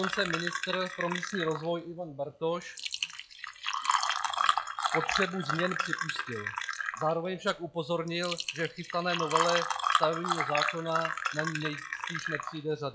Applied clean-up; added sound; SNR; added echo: classical method log-MMSE.